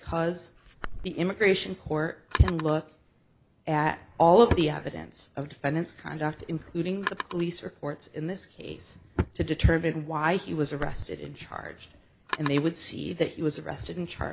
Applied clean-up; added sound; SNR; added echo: none; Drawer open or close; 11 dB; none.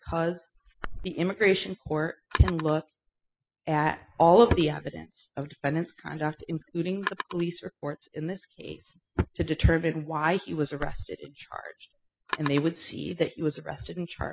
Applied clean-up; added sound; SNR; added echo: classical method spectral subtraction.